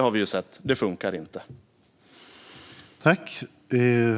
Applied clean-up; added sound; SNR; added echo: none; none; none; none.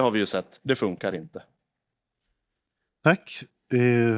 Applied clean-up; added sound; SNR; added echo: neural mask model DeepFilterNet 3.